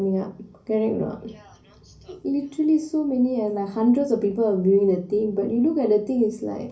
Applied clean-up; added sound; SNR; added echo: none; none; none; reverberation time 0.4 s.